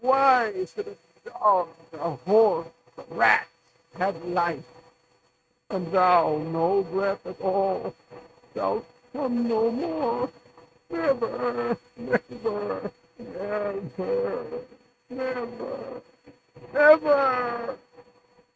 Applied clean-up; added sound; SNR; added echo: neural mask model RNNoise.